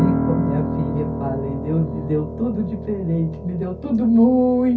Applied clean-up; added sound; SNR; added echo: none; Piano; 5 dB; reverberation time 0.3 s.